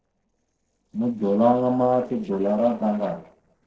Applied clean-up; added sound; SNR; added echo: neural separator model SepFormer DNS4.